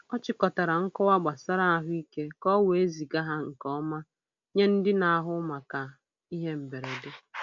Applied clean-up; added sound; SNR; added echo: none; none; none; none.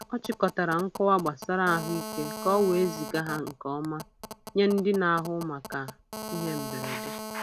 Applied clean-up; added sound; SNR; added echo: none; Telephone; 11 dB; none.